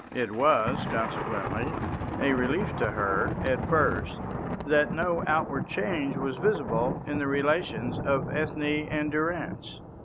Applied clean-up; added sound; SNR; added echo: none; Thunder; 5 dB; none.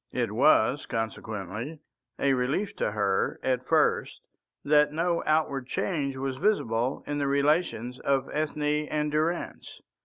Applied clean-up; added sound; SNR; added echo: none; none; none; none.